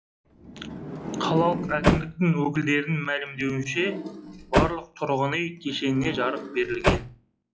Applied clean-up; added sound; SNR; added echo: classical method log-MMSE.